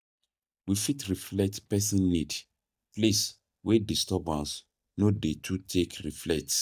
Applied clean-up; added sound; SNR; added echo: neural mask model DeepFilterNet 3.